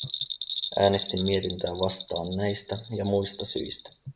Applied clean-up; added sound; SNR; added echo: none; Bell; 7 dB; none.